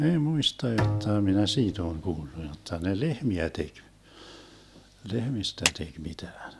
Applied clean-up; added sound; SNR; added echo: none; Bowed string instrument + Clapping; 6 dB; none.